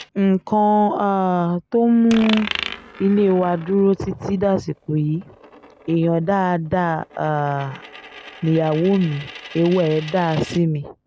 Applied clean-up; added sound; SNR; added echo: none; Coin (dropping); 17 dB; none.